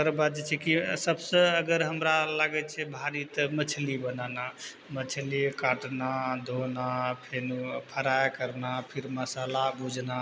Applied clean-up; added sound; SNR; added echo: none; none; none; none.